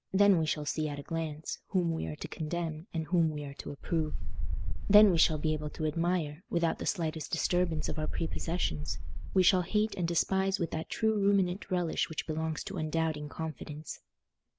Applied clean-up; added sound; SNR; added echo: none; Wind; -1 dB; none.